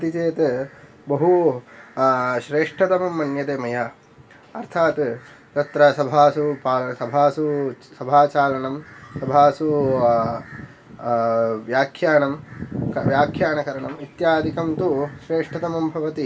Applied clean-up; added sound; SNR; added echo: none; none; none; reverberation time 0.2 s.